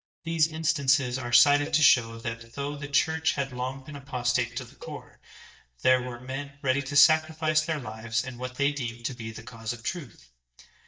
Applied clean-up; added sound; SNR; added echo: neural mask model DeepFilterNet 3.